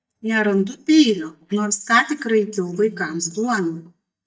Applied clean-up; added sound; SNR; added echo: neural mask model DeepFilterNet 3.